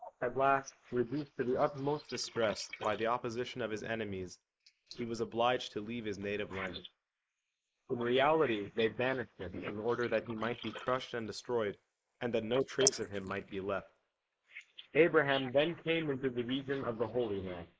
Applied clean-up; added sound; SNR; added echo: neural mask model Resemble Enhance denoiser.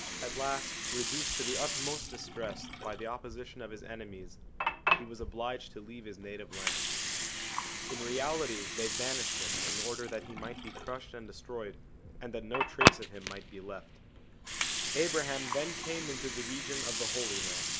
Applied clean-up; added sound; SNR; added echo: none; Fireworks + Water; -4 dB; none.